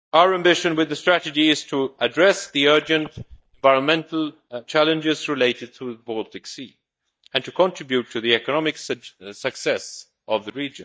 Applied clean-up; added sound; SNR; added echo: neural mask model DeepFilterNet 3.